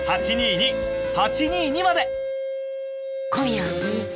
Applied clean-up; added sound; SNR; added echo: none; Wind instrument, woodwind instrument; 2 dB; none.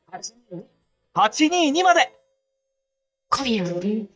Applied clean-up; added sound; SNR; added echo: neural mask model DeepFilterNet 3.